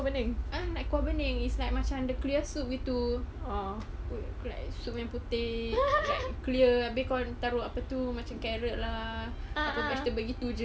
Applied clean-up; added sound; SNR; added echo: none; none; none; none.